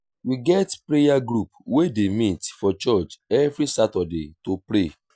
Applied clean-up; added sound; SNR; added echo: none; none; none; none.